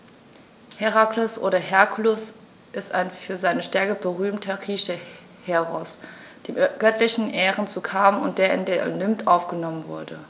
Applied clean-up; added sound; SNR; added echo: none; none; none; none.